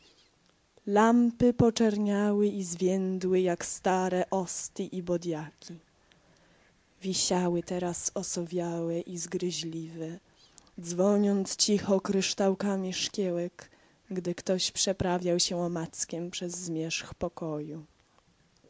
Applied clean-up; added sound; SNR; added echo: none; none; none; none.